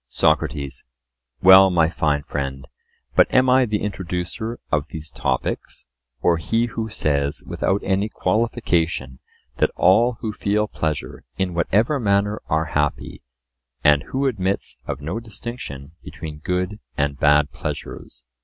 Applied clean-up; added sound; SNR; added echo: none; none; none; none.